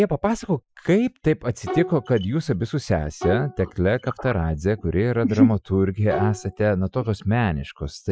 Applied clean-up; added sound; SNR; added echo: classical method Wiener filter.